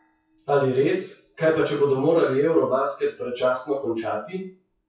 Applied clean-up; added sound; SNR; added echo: classical method WPE with log-MMSE.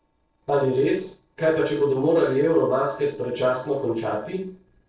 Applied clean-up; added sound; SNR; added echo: neural separator model SepFormer DNS4.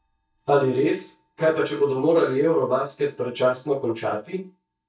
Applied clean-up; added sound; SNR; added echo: neural mask model DeepFilterNet 3.